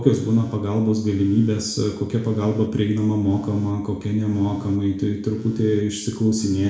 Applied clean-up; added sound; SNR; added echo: none; Telephone; 19 dB; reverberation time 0.6 s.